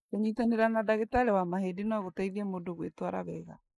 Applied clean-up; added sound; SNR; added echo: neural mask model Resemble Enhance denoiser.